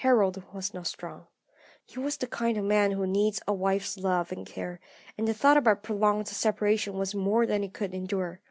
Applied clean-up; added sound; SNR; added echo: none; none; none; none.